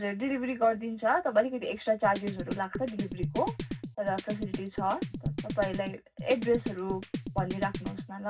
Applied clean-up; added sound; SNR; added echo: none; Drum kit; 5 dB; reverberation time 0.4 s.